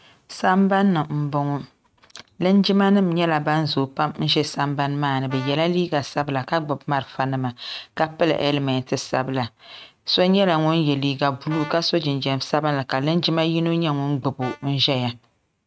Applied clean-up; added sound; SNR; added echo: neural mask model RNNoise.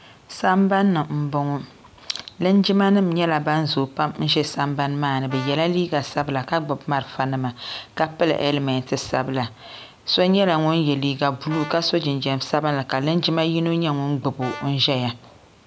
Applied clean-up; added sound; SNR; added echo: none; Brass instrument; 17 dB; none.